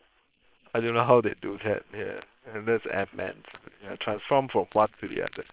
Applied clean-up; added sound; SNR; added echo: neural separator model SepFormer WHAM!.